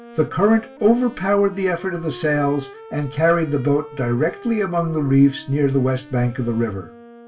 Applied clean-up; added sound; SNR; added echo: none; Wind instrument, woodwind instrument; 20 dB; reverberation time 0.2 s.